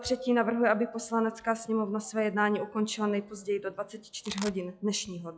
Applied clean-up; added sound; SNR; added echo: classical method log-MMSE.